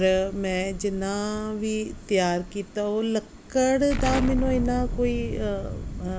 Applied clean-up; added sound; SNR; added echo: none; Explosion; 7 dB; none.